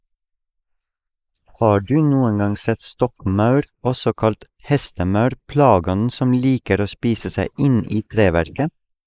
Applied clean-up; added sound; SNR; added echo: neural mask model Resemble Enhance denoiser.